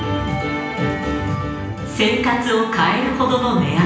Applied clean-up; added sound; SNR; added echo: none; none; none; reverberation time 0.9 s.